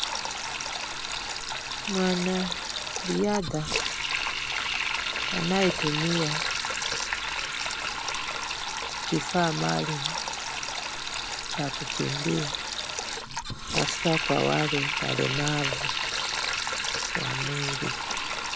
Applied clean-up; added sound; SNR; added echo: none; Sink (filling or washing); -1 dB; none.